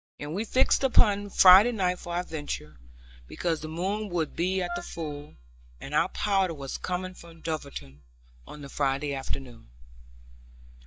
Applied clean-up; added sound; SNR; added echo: neural mask model DeepFilterNet 3.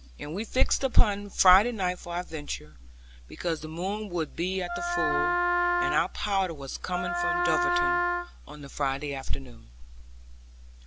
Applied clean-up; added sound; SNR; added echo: none; Wind instrument, woodwind instrument; 1 dB; none.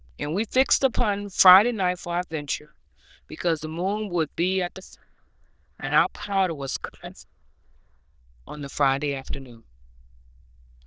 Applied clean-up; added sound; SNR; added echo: neural diffusion model UNIVERSE++.